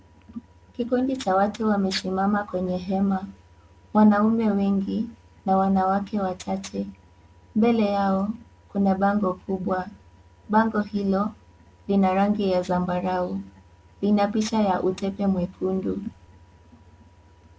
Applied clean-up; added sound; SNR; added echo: none; none; none; none.